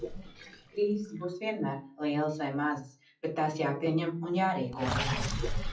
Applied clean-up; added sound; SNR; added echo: classical method WPE with log-MMSE.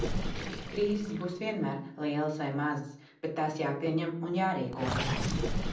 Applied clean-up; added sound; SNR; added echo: none; Gurgling; 3 dB; reverberation time 0.6 s.